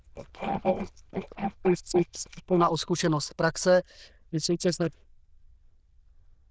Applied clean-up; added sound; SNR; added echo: neural diffusion model UNIVERSE++.